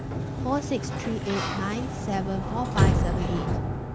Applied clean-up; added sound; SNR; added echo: none; Sliding door; -4 dB; none.